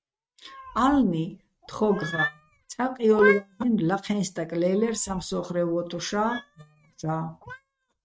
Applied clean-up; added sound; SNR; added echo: neural mask model RNNoise.